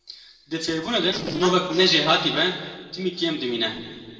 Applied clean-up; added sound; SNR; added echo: neural separator model SepFormer DNS4.